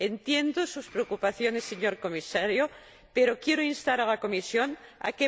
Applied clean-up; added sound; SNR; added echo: none; none; none; none.